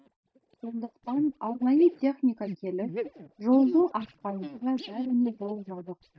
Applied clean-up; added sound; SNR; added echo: neural mask model DeepFilterNet 3.